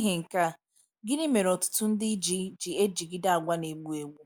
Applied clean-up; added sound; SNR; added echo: none; none; none; none.